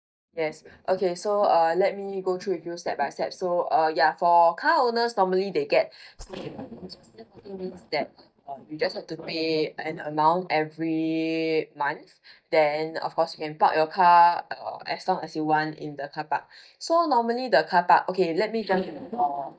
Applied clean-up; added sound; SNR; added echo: neural mask model DeepFilterNet 3.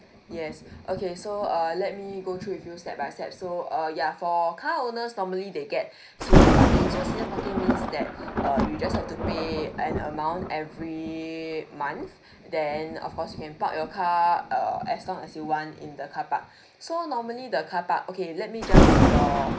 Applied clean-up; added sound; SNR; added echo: none; Thunder; -3 dB; reverberation time 0.5 s.